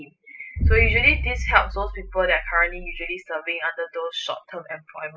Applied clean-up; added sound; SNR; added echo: classical method spectral subtraction.